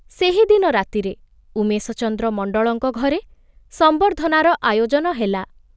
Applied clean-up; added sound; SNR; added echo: none; none; none; none.